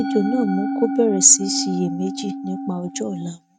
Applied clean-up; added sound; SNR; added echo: neural mask model RNNoise.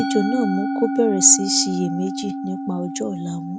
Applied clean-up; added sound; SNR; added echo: none; Musical instrument; 4 dB; none.